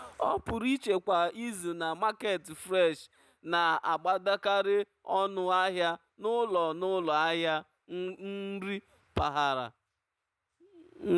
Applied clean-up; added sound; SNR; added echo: none; none; none; none.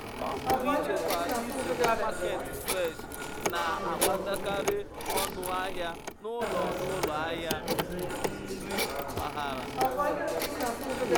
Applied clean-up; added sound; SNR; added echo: none; Telephone; -4 dB; none.